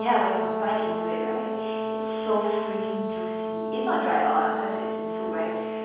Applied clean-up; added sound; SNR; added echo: none; Brass instrument; 1 dB; reverberation time 1.2 s.